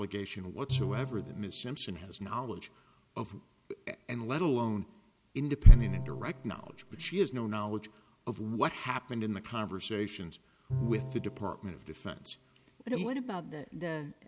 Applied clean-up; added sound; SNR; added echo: none; Bowed string instrument; 12 dB; none.